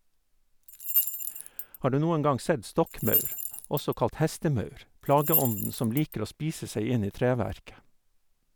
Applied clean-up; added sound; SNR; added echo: none; Rattle / Keys jangling; 4 dB; none.